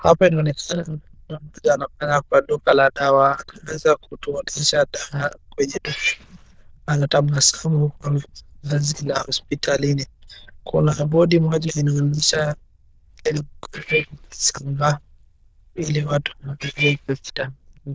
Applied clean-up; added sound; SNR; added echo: neural diffusion model UNIVERSE++.